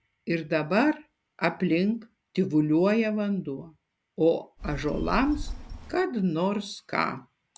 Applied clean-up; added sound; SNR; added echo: none; Telephone; 8 dB; none.